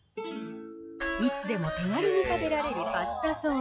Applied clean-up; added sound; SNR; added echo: classical method log-MMSE.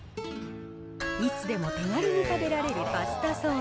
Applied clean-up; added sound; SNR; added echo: none; Wind instrument, woodwind instrument; 14 dB; none.